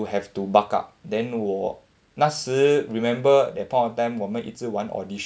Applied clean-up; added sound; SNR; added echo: none; none; none; none.